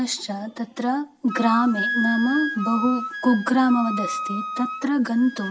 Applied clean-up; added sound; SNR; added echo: none; Wind instrument, woodwind instrument; 7 dB; none.